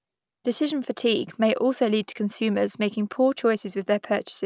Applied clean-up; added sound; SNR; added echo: none; none; none; none.